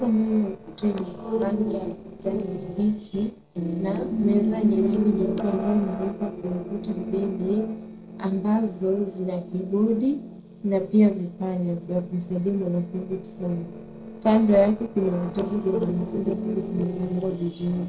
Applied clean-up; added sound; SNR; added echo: neural separator model SepFormer DNS4.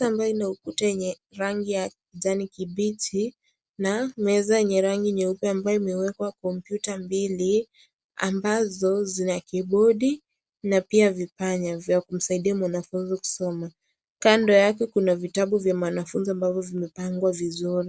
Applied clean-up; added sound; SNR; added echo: none; none; none; none.